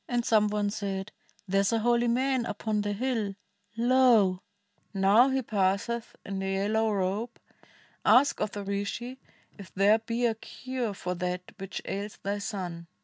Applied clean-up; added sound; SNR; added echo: none; none; none; none.